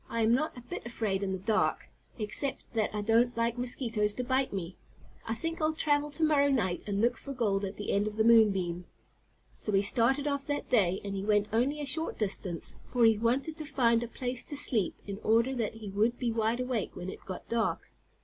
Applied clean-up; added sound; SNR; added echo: none; none; none; none.